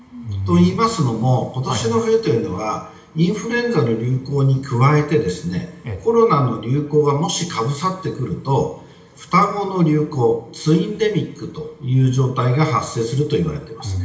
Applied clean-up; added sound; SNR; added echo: none; none; none; reverberation time 1.5 s.